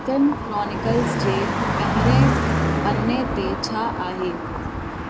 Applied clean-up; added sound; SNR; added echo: none; Car passing by; -2 dB; none.